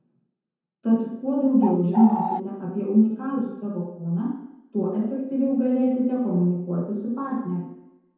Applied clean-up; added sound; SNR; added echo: none; Bird; 5 dB; reverberation time 0.9 s.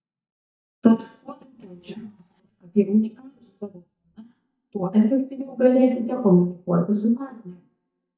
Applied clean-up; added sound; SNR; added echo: neural mask model DeepFilterNet 3.